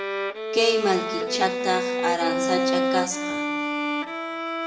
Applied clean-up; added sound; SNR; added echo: none; Bowed string instrument; -1 dB; reverberation time 1.5 s.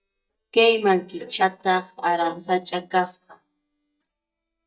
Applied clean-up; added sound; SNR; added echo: neural mask model DeepFilterNet 3.